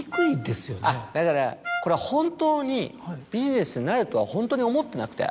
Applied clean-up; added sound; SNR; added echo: none; Trumpet; 11 dB; none.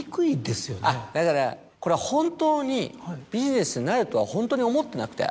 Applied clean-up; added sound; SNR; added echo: none; none; none; none.